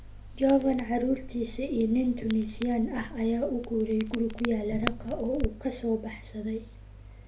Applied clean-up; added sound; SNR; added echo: none; Crackle; 10 dB; reverberation time 0.3 s.